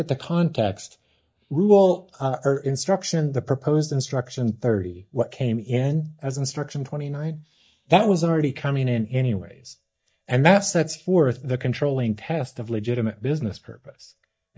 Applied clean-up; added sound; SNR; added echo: neural mask model DeepFilterNet 3.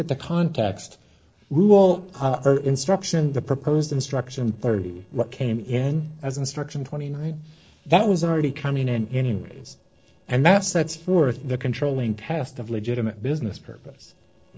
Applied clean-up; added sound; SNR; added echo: neural separator model SepFormer DNS4.